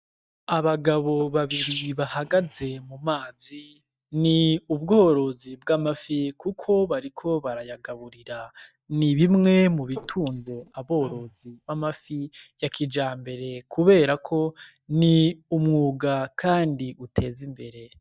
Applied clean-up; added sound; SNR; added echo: neural mask model DeepFilterNet 3.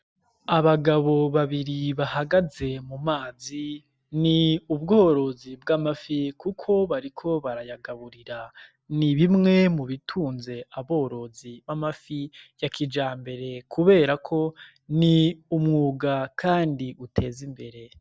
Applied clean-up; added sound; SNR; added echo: none; none; none; none.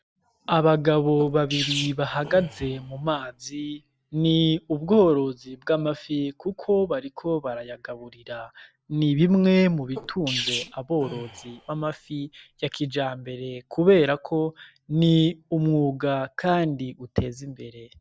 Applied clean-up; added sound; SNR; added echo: none; Sneeze; 12 dB; none.